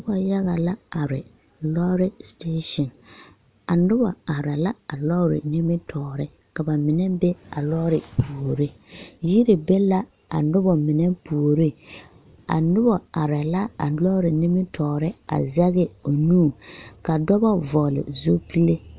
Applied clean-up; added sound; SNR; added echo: none; none; none; none.